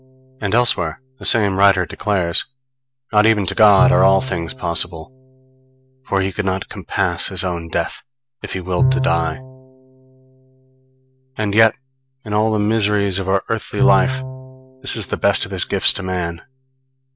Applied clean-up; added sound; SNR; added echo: none; Bowed string instrument; 8 dB; none.